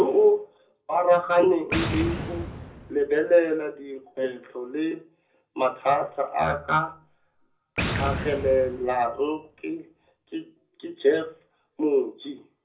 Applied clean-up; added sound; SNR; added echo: none; Boom; 9 dB; reverberation time 0.4 s.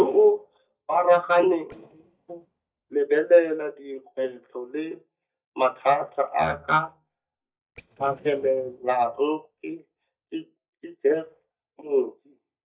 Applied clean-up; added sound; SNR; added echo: neural mask model DeepFilterNet 3.